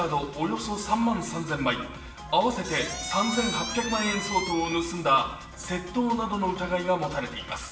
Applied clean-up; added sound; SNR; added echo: none; Squeak; 6 dB; reverberation time 0.8 s.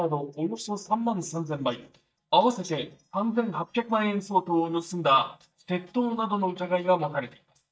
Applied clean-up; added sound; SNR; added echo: neural mask model DeepFilterNet 3.